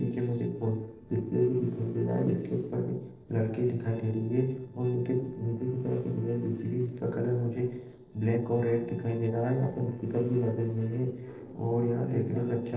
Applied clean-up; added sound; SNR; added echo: neural separator model SepFormer DNS4.